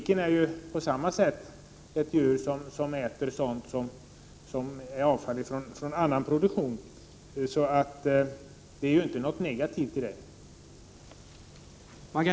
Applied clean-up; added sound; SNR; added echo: none; none; none; none.